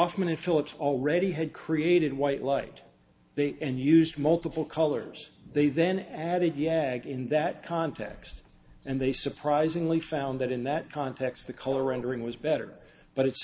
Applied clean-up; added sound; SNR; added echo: none; Bark; 11 dB; none.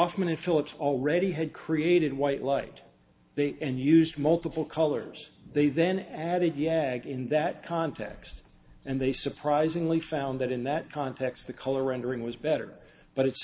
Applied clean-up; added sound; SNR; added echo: none; none; none; none.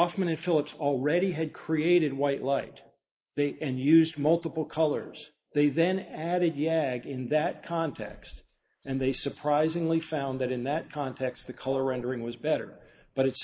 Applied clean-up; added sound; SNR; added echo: neural mask model Resemble Enhance denoiser.